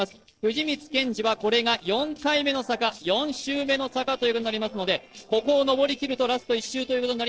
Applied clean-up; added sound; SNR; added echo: neural separator model SepFormer DNS4.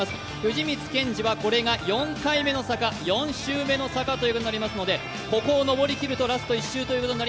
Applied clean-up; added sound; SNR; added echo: none; none; none; none.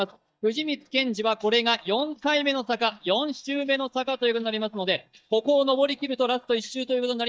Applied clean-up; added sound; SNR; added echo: neural mask model DeepFilterNet 3.